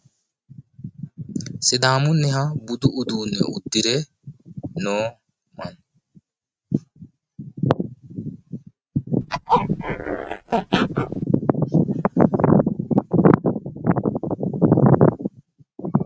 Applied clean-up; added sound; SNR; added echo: neural mask model RNNoise.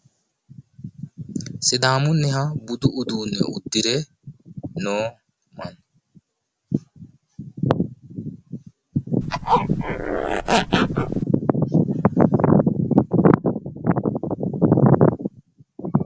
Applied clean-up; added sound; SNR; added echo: none; Zipper (clothing); 1 dB; none.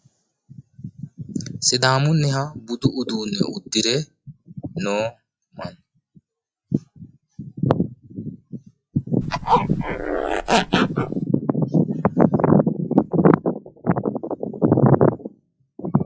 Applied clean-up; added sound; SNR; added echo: classical method log-MMSE.